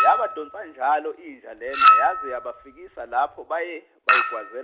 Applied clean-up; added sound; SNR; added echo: none; Chink, clink; -3 dB; none.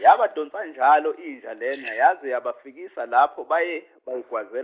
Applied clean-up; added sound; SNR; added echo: neural mask model Resemble Enhance denoiser.